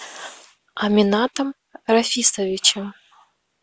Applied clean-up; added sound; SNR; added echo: none; none; none; none.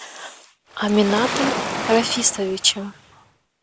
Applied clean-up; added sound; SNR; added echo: none; Waves, surf; 6 dB; none.